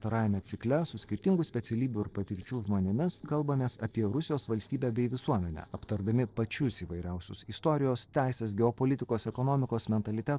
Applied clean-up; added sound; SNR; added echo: neural separator model SepFormer DNS4.